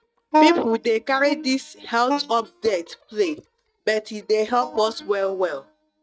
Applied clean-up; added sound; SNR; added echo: neural mask model DeepFilterNet 3.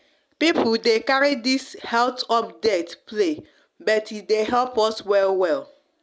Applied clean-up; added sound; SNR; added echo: none; none; none; none.